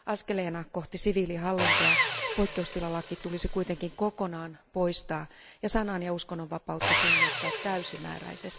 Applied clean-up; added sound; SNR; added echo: none; Sawing; 0 dB; none.